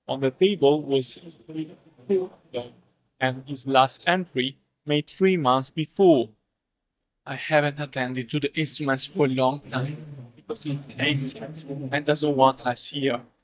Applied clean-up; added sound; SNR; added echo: neural mask model DeepFilterNet 3.